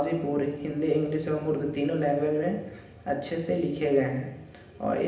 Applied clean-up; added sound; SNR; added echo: none; none; none; reverberation time 0.8 s.